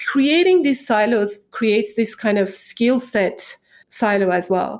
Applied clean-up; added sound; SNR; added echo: none; none; none; none.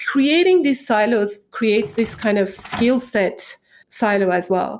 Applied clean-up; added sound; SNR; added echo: none; Door; 16 dB; none.